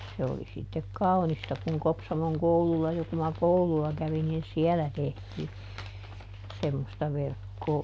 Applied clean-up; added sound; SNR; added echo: none; none; none; none.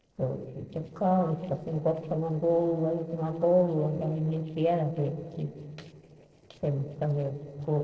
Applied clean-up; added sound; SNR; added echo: neural separator model SepFormer DNS4.